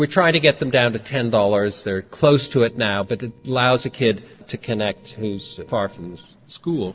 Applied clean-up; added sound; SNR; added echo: neural separator model SepFormer DNS4.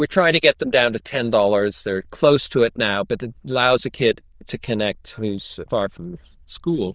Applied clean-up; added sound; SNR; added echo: neural diffusion model UNIVERSE++.